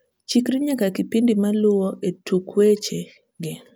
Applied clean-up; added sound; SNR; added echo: none; none; none; none.